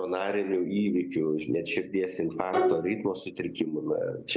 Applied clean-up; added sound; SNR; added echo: none; Bowed string instrument; 1 dB; none.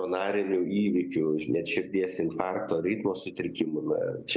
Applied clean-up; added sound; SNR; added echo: none; none; none; none.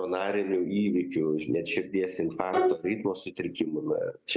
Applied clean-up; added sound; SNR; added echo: neural mask model RNNoise.